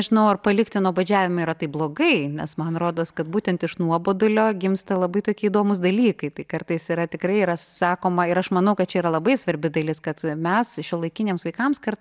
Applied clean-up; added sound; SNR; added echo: none; none; none; none.